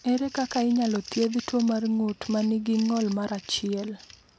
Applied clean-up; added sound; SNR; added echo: none; Crumpling, crinkling; 18 dB; none.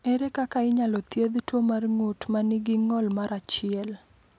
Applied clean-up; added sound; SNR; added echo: none; none; none; none.